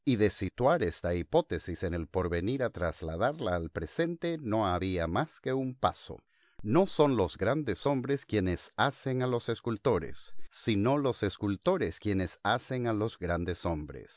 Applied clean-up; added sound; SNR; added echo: none; none; none; none.